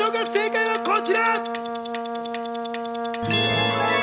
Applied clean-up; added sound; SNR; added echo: none; Brass instrument; 5 dB; none.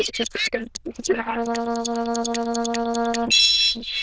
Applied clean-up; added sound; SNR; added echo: neural diffusion model UNIVERSE++.